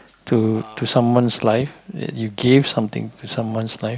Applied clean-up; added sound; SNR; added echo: none; Burping, eructation; 19 dB; none.